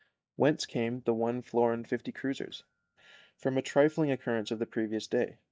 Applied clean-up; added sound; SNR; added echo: neural mask model DeepFilterNet 3.